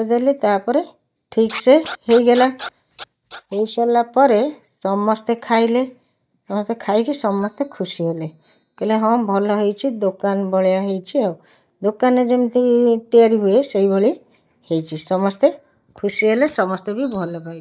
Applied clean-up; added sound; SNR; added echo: neural mask model DeepFilterNet 3.